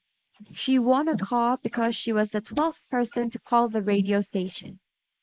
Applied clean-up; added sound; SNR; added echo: neural mask model Resemble Enhance denoiser.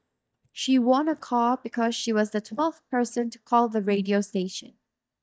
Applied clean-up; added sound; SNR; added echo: neural mask model DeepFilterNet 3.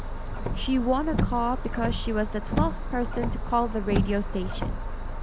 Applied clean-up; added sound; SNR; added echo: none; Car; 0 dB; none.